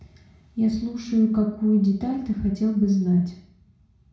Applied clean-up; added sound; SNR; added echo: none; none; none; reverberation time 0.6 s.